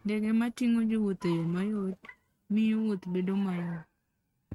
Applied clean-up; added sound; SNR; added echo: neural mask model RNNoise.